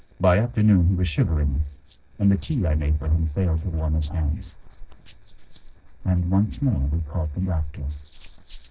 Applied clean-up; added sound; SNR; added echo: neural separator model SepFormer DNS4.